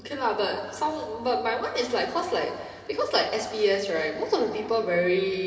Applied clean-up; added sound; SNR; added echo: none; none; none; reverberation time 1.9 s.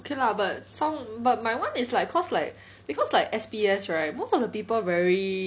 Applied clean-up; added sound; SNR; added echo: none; none; none; none.